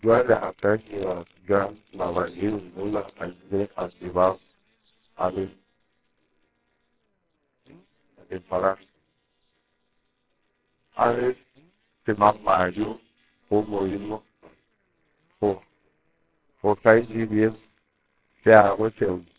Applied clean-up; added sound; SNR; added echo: neural separator model SepFormer WHAMR!.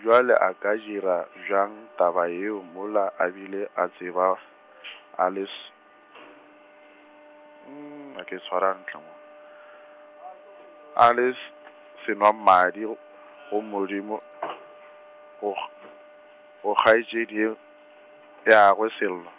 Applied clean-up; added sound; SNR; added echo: none; none; none; none.